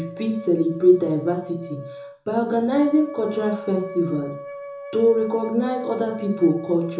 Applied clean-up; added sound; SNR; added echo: none; Wind instrument, woodwind instrument; 14 dB; reverberation time 0.6 s.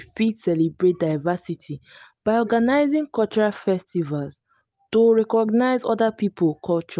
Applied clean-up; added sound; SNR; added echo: none; none; none; none.